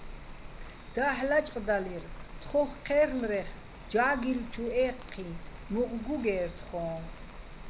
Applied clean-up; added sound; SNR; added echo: none; Rain; 11 dB; none.